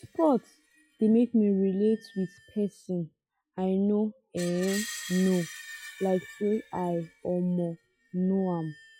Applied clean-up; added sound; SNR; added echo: classical method log-MMSE.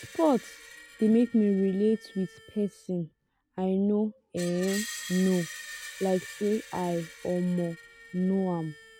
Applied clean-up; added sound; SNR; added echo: none; Screech; 16 dB; none.